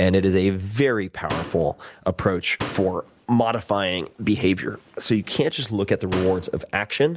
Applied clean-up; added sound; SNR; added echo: none; Slam; 12 dB; none.